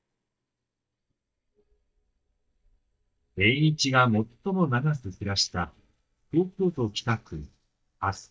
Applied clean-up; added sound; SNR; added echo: neural mask model DeepFilterNet 3.